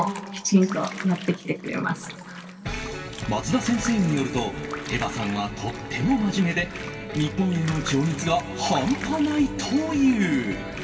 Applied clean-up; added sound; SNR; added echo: none; Bathtub (filling or washing); 16 dB; reverberation time 2.6 s.